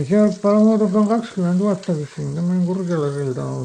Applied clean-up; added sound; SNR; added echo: neural mask model Resemble Enhance denoiser.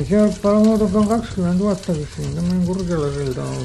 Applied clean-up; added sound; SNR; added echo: none; Rain; 14 dB; none.